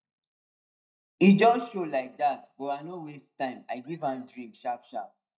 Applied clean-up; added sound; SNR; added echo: neural mask model DeepFilterNet 3.